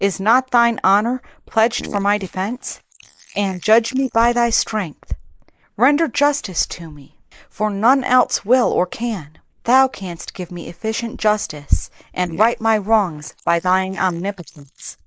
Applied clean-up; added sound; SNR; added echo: neural mask model Resemble Enhance denoiser.